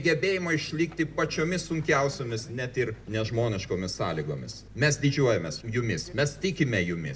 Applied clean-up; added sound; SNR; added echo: none; none; none; none.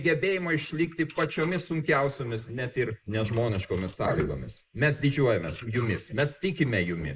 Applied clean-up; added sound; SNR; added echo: neural mask model Resemble Enhance denoiser.